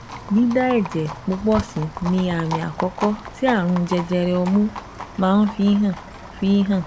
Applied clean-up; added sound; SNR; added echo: none; Livestock, farm animals, working animals; 12 dB; none.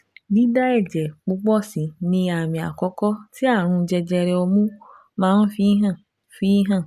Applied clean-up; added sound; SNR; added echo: none; none; none; none.